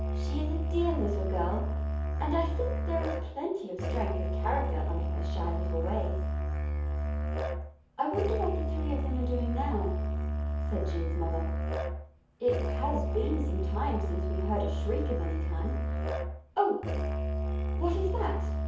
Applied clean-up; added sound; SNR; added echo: none; Musical instrument; -4 dB; reverberation time 0.7 s.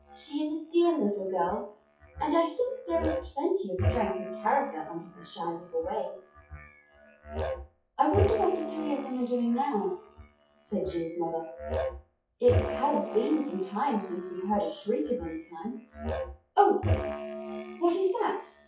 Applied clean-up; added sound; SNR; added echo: classical method WPE with log-MMSE.